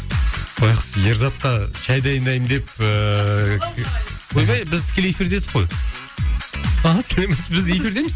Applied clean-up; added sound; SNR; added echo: none; none; none; none.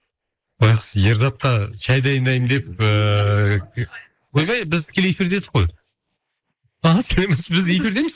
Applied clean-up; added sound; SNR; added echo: neural mask model Resemble Enhance denoiser.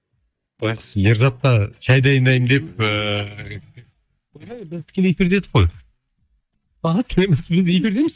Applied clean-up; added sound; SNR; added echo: neural mask model DeepFilterNet 3.